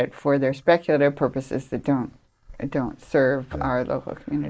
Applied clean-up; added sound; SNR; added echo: neural mask model Resemble Enhance denoiser.